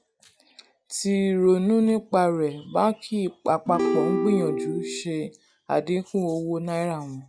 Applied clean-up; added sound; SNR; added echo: classical method log-MMSE.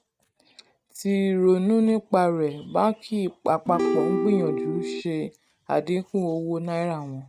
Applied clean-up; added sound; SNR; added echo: neural mask model RNNoise.